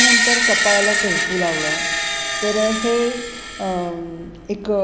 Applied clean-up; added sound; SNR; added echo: none; Screech; -2 dB; none.